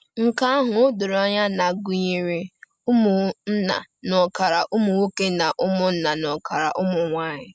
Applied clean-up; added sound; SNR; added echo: none; none; none; none.